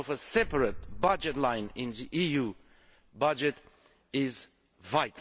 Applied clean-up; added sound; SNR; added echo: none; Boom; 13 dB; none.